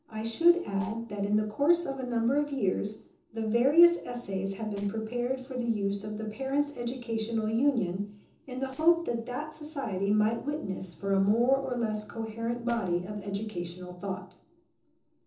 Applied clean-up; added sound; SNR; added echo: neural separator model SepFormer DNS4.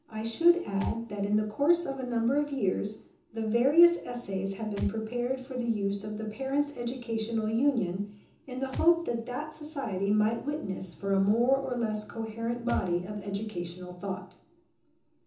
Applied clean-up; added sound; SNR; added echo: none; Thump, thud; 17 dB; reverberation time 0.7 s.